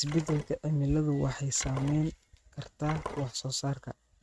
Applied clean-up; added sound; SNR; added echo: neural mask model RNNoise.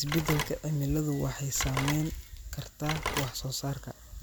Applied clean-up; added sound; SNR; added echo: none; Telephone; 6 dB; none.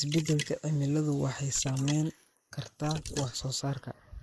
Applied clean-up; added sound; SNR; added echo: neural mask model Resemble Enhance denoiser.